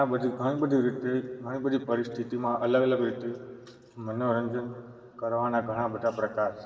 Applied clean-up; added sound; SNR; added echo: none; none; none; reverberation time 2.2 s.